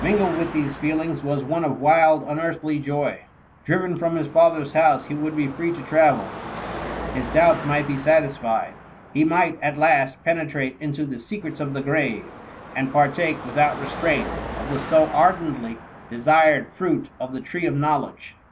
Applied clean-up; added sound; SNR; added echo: none; Car passing by / Traffic noise, roadway noise / Engine; 14 dB; none.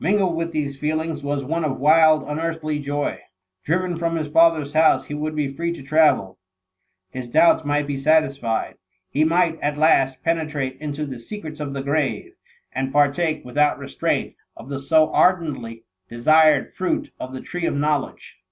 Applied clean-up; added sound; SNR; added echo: none; none; none; none.